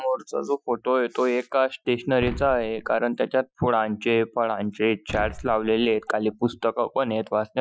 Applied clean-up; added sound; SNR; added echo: classical method Wiener filter.